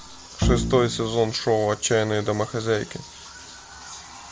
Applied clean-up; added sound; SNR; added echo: none; Bowed string instrument; 3 dB; none.